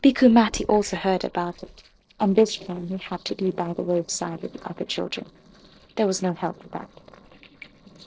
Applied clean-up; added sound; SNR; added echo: neural separator model SepFormer DNS4.